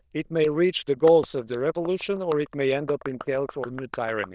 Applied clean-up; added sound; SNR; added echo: neural diffusion model UNIVERSE++.